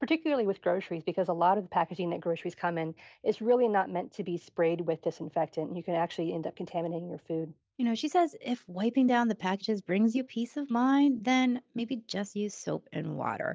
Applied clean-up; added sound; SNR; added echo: none; none; none; none.